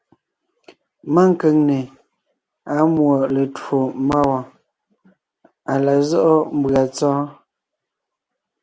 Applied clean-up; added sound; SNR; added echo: none; none; none; none.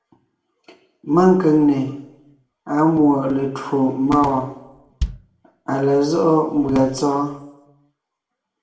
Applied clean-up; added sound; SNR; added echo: none; Bass drum; 11 dB; reverberation time 0.7 s.